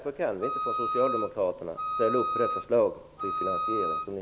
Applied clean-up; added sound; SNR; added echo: none; Wind instrument, woodwind instrument; 1 dB; none.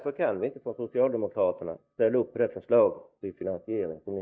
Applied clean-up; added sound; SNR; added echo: neural mask model DeepFilterNet 3.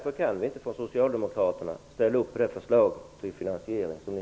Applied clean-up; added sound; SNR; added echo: none; none; none; none.